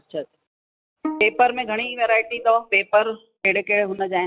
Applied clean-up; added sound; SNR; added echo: classical method log-MMSE.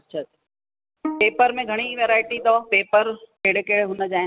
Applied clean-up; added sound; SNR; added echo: none; Bowed string instrument; 13 dB; none.